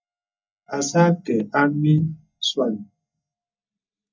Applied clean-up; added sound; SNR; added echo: neural mask model DeepFilterNet 3.